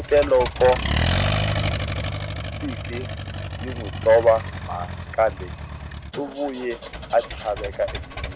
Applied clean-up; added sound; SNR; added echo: none; Accelerating, revving, vroom; 4 dB; none.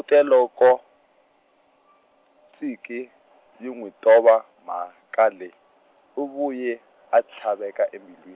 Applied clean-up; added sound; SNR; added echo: none; none; none; none.